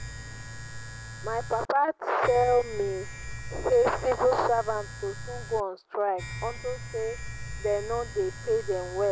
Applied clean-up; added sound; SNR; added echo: none; Domestic sounds, home sounds; 10 dB; none.